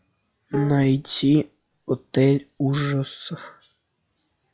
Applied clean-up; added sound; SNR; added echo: classical method log-MMSE.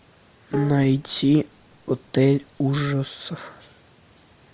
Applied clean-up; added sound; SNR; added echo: none; Bowed string instrument; 14 dB; none.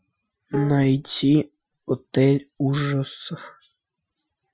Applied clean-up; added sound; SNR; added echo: classical method Wiener filter.